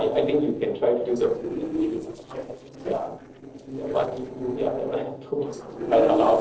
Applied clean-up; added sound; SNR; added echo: neural separator model SepFormer DNS4.